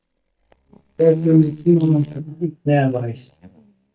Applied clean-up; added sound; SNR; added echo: neural mask model DeepFilterNet 3.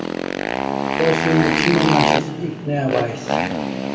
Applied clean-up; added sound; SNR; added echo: none; Motorcycle; -1 dB; reverberation time 2.0 s.